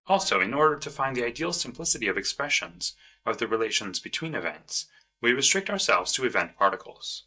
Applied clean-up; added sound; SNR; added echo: neural mask model DeepFilterNet 3.